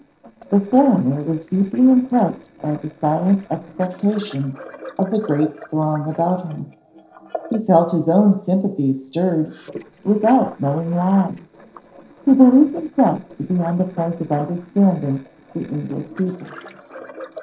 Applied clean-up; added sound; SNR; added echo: neural separator model SepFormer DNS4.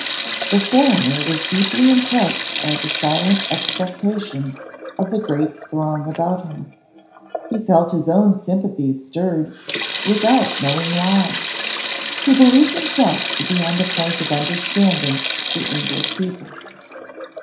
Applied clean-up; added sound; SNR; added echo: none; Sink (filling or washing); 6 dB; reverberation time 0.5 s.